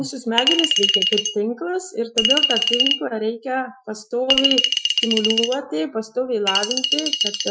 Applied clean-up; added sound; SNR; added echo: classical method Wiener filter.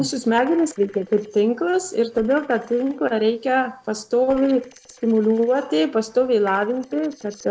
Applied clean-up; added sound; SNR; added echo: neural separator model SepFormer DNS4.